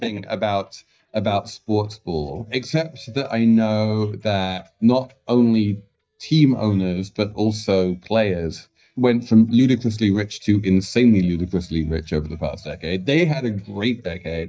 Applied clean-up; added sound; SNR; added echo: neural mask model DeepFilterNet 3.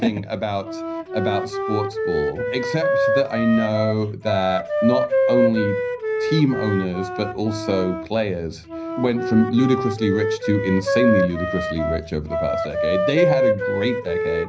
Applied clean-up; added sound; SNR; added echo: none; Wind instrument, woodwind instrument; 0 dB; reverberation time 0.5 s.